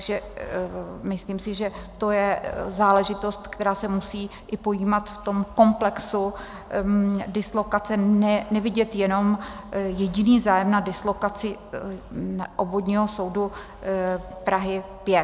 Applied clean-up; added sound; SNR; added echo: none; none; none; none.